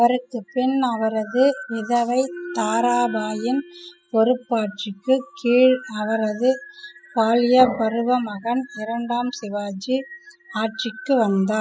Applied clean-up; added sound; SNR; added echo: classical method spectral subtraction.